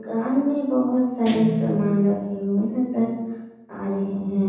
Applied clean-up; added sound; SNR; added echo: none; Guitar; 10 dB; reverberation time 1.1 s.